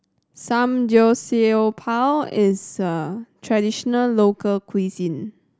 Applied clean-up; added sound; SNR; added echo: none; none; none; none.